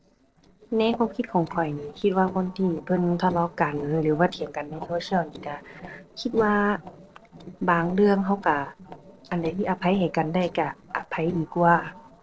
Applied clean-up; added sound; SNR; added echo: neural separator model SepFormer DNS4.